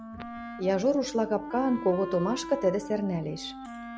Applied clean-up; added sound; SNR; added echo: none; Wind instrument, woodwind instrument; 11 dB; none.